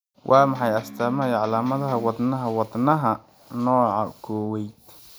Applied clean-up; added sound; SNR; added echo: none; Electric guitar; 15 dB; none.